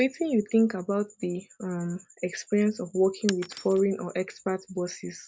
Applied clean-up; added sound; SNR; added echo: none; Shatter; 16 dB; none.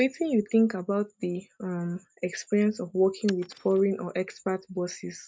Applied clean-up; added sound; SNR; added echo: neural mask model RNNoise.